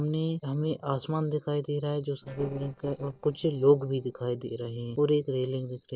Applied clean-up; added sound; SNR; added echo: neural separator model SepFormer DNS4.